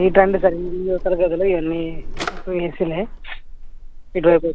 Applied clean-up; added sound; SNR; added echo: none; Drawer open or close; 9 dB; none.